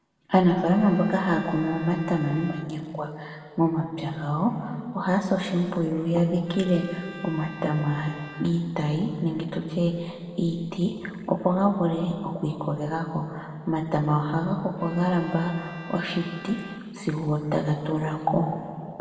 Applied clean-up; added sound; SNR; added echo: none; Bowed string instrument; 19 dB; reverberation time 2.1 s.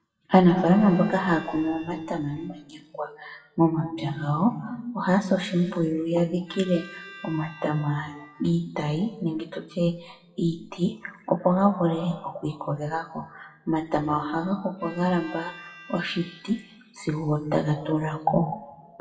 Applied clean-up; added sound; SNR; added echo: classical method WPE with log-MMSE.